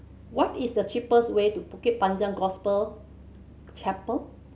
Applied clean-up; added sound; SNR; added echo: none; none; none; none.